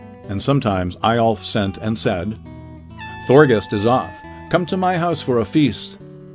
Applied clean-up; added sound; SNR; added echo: none; Guitar + Trumpet; 18 dB; none.